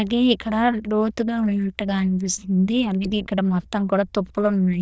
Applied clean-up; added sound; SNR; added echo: neural diffusion model UNIVERSE++.